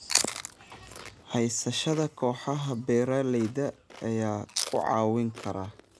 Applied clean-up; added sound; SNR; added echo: none; Chewing, mastication; 7 dB; none.